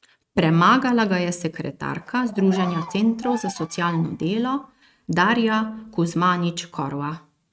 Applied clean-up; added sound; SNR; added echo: neural mask model RNNoise.